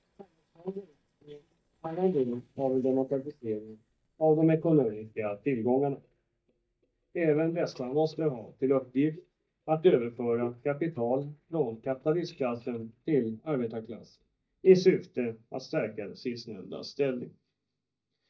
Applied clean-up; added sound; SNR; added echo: neural mask model DeepFilterNet 3.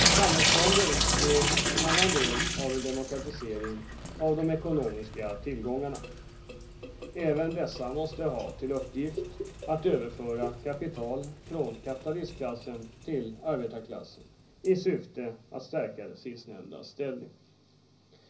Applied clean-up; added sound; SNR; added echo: none; Drip / Sink (filling or washing); 0 dB; reverberation time 0.5 s.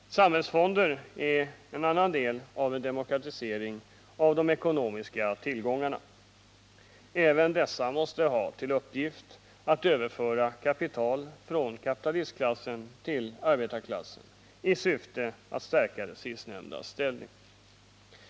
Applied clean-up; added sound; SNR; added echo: none; none; none; none.